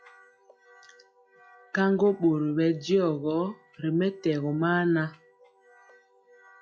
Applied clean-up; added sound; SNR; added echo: classical method log-MMSE.